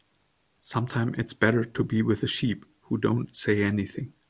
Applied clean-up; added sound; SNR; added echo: none; none; none; none.